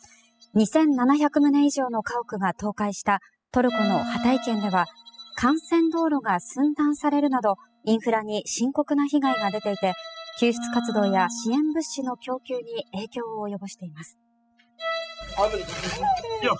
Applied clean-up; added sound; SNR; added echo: classical method spectral subtraction.